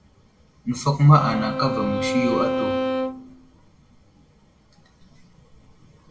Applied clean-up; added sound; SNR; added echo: none; Bowed string instrument; 2 dB; reverberation time 1.4 s.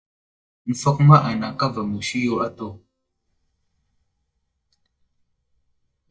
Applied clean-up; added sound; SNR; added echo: neural mask model DeepFilterNet 3.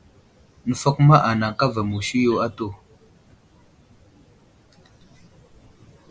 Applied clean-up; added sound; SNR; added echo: none; none; none; none.